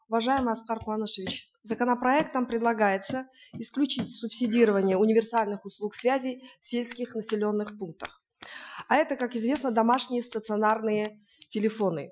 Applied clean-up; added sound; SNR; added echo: classical method Wiener filter.